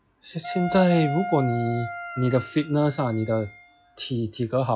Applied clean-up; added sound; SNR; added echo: classical method log-MMSE.